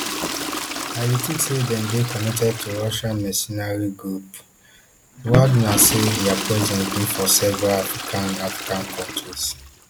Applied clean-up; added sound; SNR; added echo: none; Toilet flush / Water; 6 dB; none.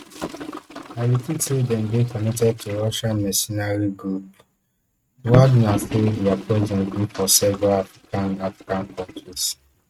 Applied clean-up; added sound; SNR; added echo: neural mask model RNNoise.